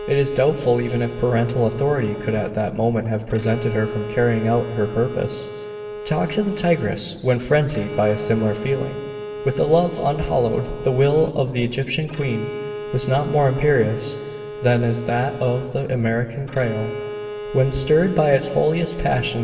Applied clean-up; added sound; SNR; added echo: none; Bowed string instrument; 11 dB; reverberation time 2.0 s.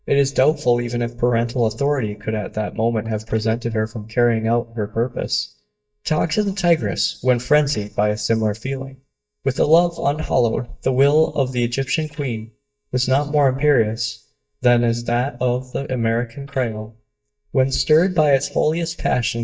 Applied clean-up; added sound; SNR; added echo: neural mask model DeepFilterNet 3.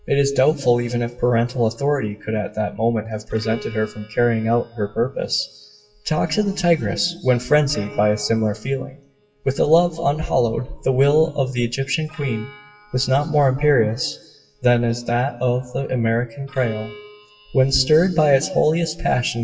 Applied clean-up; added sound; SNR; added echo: classical method WPE with log-MMSE.